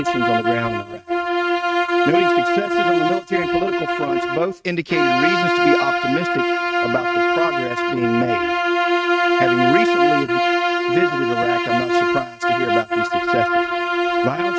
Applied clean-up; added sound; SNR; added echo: neural mask model RNNoise.